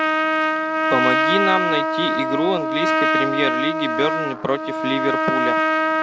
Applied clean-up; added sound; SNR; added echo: none; Trumpet; -4 dB; none.